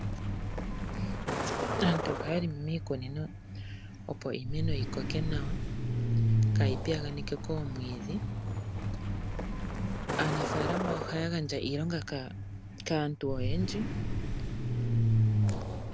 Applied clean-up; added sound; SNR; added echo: none; Truck; -4 dB; none.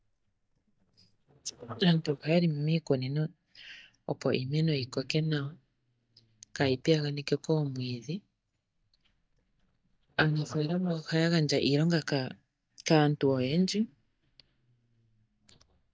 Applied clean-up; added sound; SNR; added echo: neural mask model DeepFilterNet 3.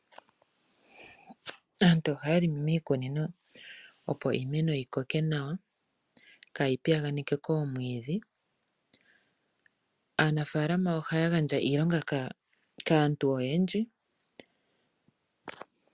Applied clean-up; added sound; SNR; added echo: none; none; none; none.